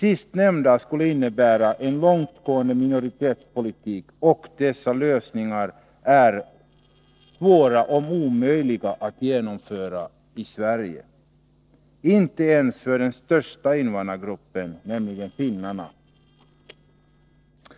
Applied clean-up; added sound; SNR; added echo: neural separator model SepFormer DNS4.